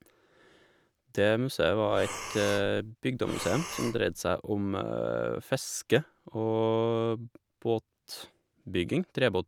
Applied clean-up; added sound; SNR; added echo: none; Breathing; 10 dB; none.